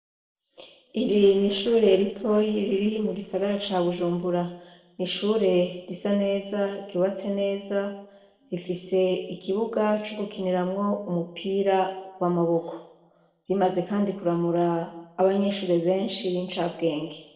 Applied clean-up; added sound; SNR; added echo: neural separator model SepFormer DNS4.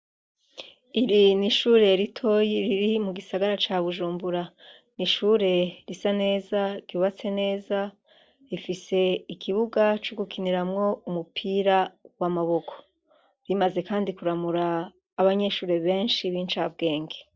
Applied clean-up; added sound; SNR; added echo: none; none; none; none.